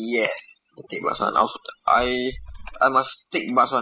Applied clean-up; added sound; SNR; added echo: classical method spectral subtraction.